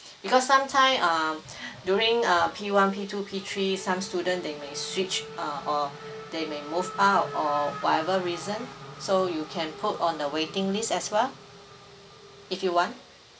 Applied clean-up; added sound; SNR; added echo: none; Race car, auto racing / Accelerating, revving, vroom; 15 dB; none.